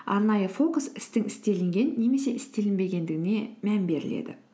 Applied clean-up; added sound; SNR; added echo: none; none; none; none.